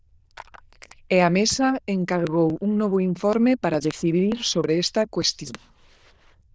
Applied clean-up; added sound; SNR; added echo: neural diffusion model UNIVERSE++.